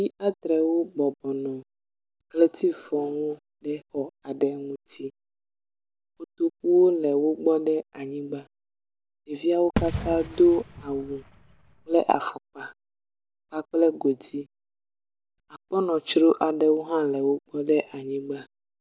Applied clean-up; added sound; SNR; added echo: none; Fireworks; 8 dB; none.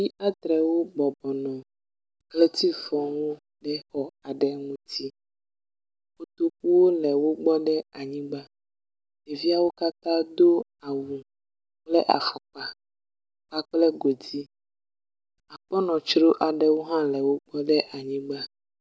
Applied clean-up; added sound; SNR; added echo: none; none; none; none.